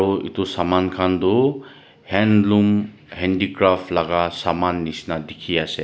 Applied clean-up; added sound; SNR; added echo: none; none; none; none.